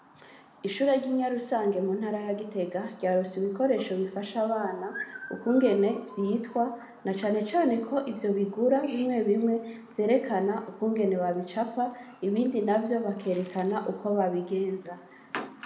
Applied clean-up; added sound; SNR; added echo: none; Chirp, tweet; 20 dB; reverberation time 0.7 s.